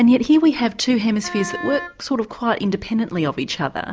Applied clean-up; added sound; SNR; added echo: none; Wind instrument, woodwind instrument; 14 dB; none.